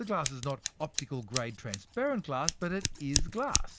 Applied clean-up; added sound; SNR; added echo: none; Scissors; 1 dB; none.